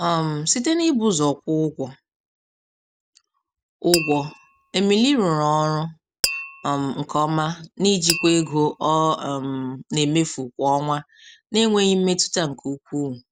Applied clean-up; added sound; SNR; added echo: none; Tap; 9 dB; none.